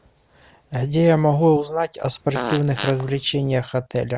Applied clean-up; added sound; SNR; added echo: none; Fart; 10 dB; none.